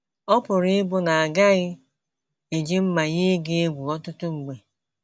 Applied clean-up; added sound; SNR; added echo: none; none; none; none.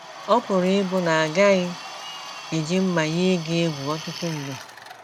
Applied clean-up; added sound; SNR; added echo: none; Drill + Cheering; 14 dB; none.